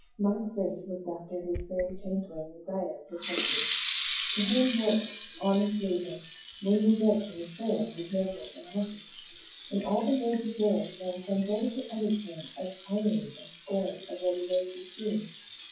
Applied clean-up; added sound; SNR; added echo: classical method WPE with log-MMSE.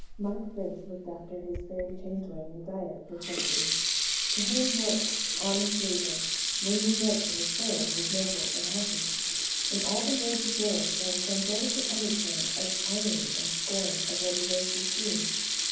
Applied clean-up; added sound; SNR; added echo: none; Sink (filling or washing) / Water tap, faucet; -4 dB; reverberation time 1.2 s.